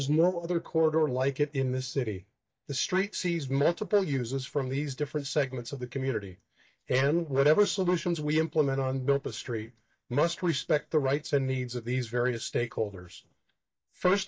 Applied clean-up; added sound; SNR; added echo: neural mask model DeepFilterNet 3.